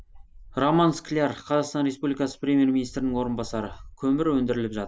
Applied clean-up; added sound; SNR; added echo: none; Dog; 20 dB; none.